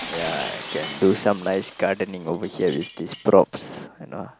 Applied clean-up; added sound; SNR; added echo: none; Shatter; 14 dB; none.